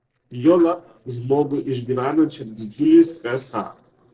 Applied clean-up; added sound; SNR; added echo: neural separator model SepFormer DNS4.